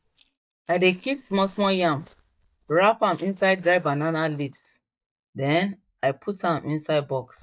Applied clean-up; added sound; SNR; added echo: neural mask model DeepFilterNet 3.